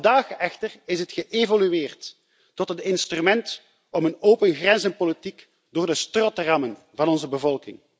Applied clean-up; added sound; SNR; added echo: none; none; none; none.